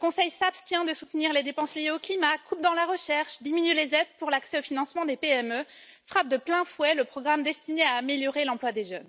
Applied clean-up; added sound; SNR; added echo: none; none; none; none.